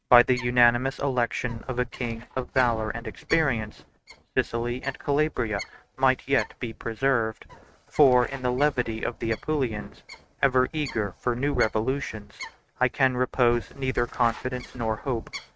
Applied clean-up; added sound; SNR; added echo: neural mask model RNNoise.